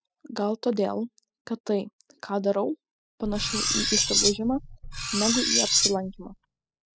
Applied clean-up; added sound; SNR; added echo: classical method spectral subtraction.